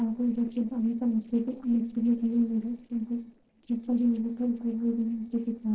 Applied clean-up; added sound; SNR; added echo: neural separator model SepFormer DNS4.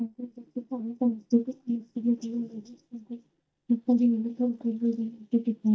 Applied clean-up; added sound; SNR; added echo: neural mask model DeepFilterNet 3.